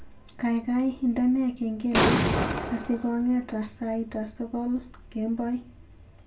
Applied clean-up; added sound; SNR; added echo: none; Explosion; -1 dB; reverberation time 0.2 s.